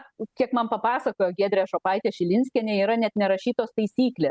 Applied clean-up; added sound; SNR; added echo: none; none; none; none.